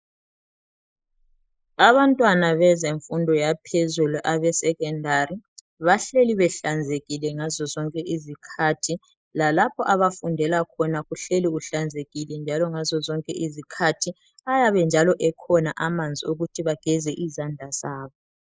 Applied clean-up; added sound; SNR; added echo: neural mask model Resemble Enhance denoiser.